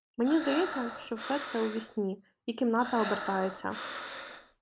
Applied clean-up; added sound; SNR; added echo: none; Breathing; 8 dB; none.